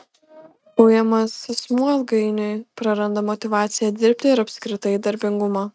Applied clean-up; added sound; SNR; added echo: neural mask model RNNoise.